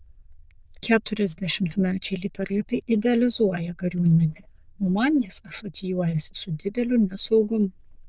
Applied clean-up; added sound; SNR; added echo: neural diffusion model UNIVERSE++.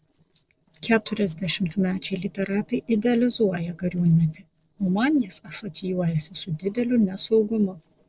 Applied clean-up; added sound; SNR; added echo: neural separator model SepFormer DNS4.